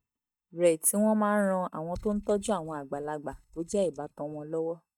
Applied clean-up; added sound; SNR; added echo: neural mask model DeepFilterNet 3.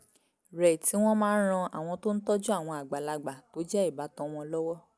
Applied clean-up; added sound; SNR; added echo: none; none; none; none.